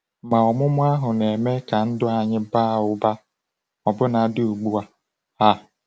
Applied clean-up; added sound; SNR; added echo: none; none; none; none.